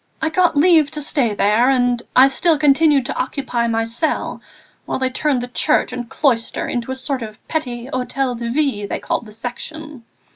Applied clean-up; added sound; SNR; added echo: none; none; none; none.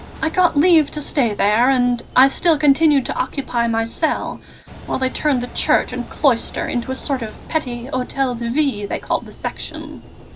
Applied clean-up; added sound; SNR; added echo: none; Engine; 18 dB; none.